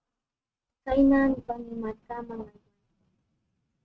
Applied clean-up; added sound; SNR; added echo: neural mask model RNNoise.